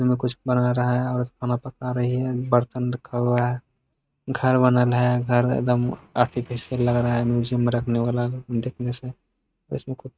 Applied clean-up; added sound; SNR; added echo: neural mask model RNNoise.